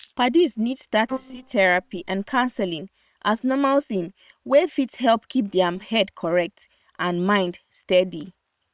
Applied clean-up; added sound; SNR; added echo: neural separator model SepFormer WHAM!.